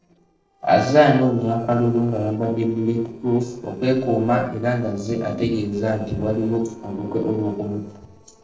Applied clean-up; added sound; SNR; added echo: neural separator model SepFormer DNS4.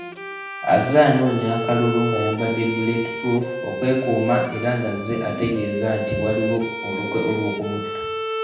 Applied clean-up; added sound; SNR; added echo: none; Bowed string instrument; 6 dB; reverberation time 0.9 s.